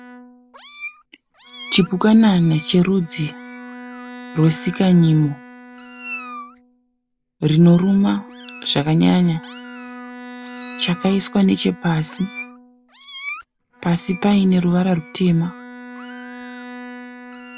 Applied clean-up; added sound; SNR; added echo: none; Meow + Bowed string instrument; 16 dB; none.